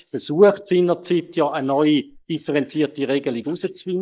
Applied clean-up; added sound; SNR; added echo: neural mask model Resemble Enhance denoiser.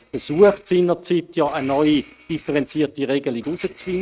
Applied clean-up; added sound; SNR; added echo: neural mask model RNNoise.